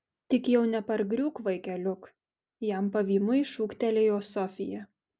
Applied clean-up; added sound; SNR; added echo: none; none; none; none.